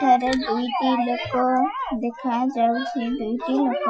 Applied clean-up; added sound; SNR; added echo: classical method Wiener filter.